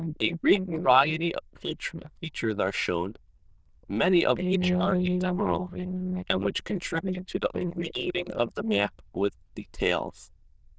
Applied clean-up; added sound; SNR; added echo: neural diffusion model UNIVERSE++.